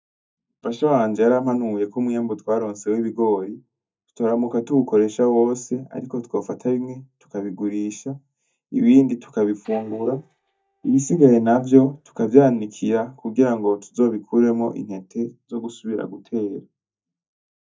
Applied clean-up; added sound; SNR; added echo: neural mask model DeepFilterNet 3.